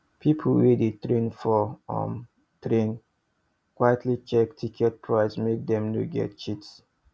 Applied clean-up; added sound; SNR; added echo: none; none; none; none.